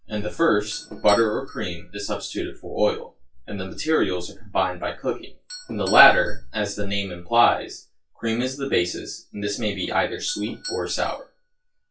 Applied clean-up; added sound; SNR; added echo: classical method WPE with log-MMSE.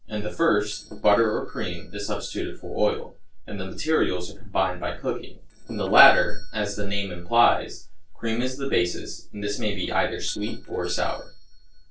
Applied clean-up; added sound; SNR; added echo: neural separator model SepFormer DNS4.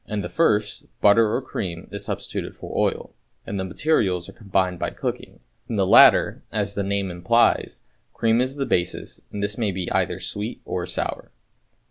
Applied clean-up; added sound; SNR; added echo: none; none; none; none.